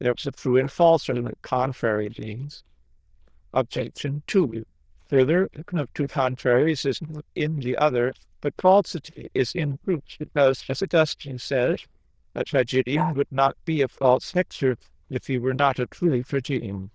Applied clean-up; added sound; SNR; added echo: neural diffusion model UNIVERSE++.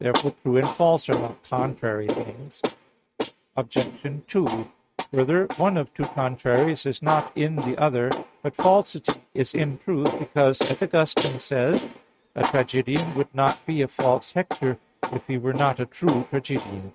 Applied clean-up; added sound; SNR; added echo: neural mask model RNNoise.